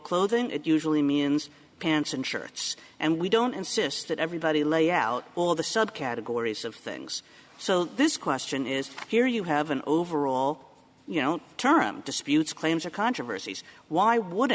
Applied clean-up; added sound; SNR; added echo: none; none; none; none.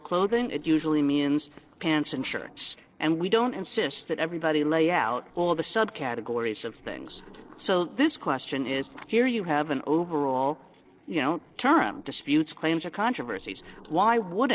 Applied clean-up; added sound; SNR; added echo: neural separator model SepFormer DNS4.